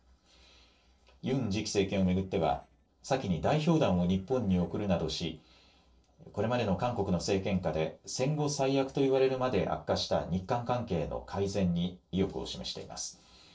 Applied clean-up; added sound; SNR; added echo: neural separator model SepFormer DNS4.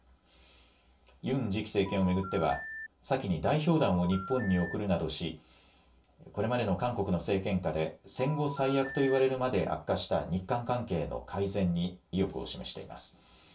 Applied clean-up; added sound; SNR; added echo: none; Telephone; 10 dB; reverberation time 0.2 s.